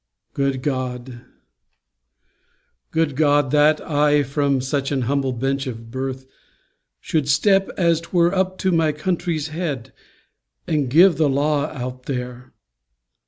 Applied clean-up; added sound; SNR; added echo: none; none; none; none.